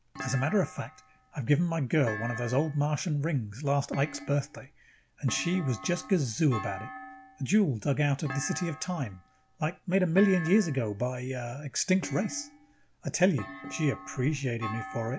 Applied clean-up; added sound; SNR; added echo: none; Thump, thud; 14 dB; none.